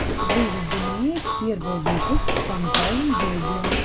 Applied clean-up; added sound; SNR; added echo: none; Walk, footsteps + Harmonica; -2 dB; none.